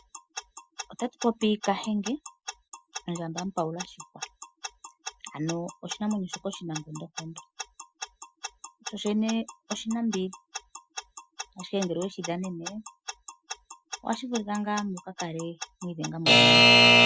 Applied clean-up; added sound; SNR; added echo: classical method Wiener filter.